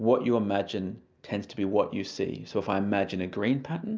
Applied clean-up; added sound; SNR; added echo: none; none; none; none.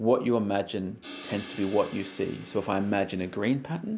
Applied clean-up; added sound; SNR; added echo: none; Crash cymbal; 17 dB; none.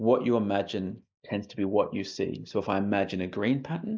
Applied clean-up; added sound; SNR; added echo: neural mask model Resemble Enhance denoiser.